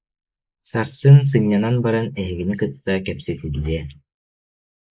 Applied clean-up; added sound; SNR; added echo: neural mask model Resemble Enhance denoiser.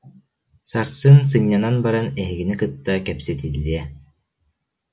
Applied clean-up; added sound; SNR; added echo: none; none; none; none.